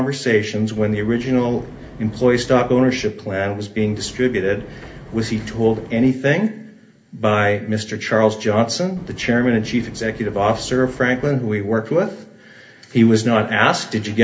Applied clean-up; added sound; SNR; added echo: none; Wind; 18 dB; reverberation time 0.3 s.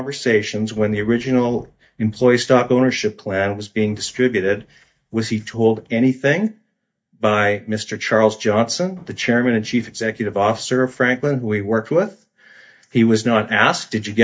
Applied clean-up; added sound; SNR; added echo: neural mask model DeepFilterNet 3.